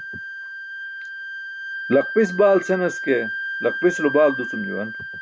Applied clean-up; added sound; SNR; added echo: none; Wind instrument, woodwind instrument; 8 dB; none.